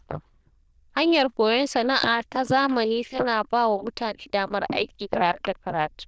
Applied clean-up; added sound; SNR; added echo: neural diffusion model UNIVERSE++.